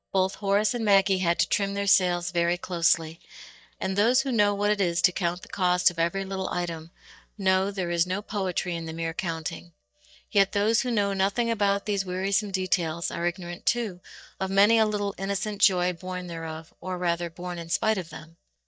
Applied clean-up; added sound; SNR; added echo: neural mask model DeepFilterNet 3.